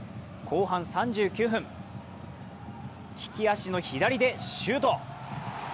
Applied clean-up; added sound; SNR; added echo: none; none; none; none.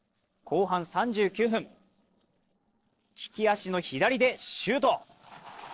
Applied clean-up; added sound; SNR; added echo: neural separator model SepFormer DNS4.